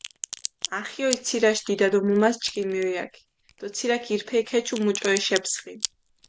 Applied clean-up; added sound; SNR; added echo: none; Crack; 13 dB; none.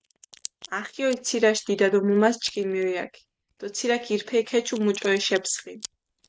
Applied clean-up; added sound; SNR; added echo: neural mask model RNNoise.